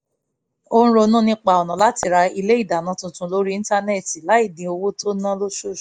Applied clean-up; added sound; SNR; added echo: neural mask model Resemble Enhance denoiser.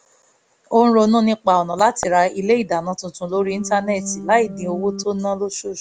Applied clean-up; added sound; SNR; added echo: none; Organ; 11 dB; none.